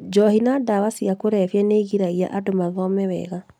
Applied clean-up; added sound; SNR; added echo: none; none; none; none.